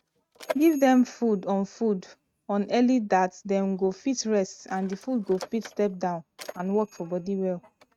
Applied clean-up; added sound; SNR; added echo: neural mask model RNNoise.